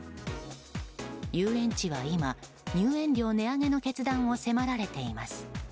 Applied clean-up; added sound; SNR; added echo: none; none; none; none.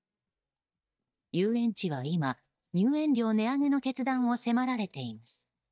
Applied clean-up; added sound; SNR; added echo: neural mask model DeepFilterNet 3.